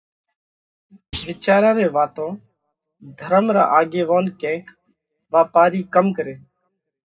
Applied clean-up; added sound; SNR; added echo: none; Thump, thud; 17 dB; reverberation time 0.2 s.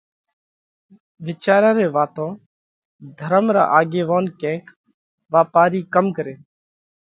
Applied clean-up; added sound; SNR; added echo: none; none; none; none.